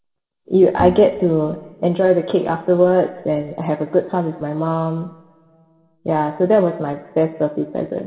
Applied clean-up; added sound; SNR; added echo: none; Bowed string instrument; 12 dB; reverberation time 2.9 s.